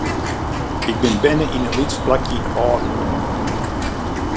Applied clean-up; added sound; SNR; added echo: none; Bird; -1 dB; none.